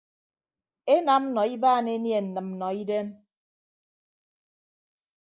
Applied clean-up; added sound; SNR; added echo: neural mask model Resemble Enhance denoiser.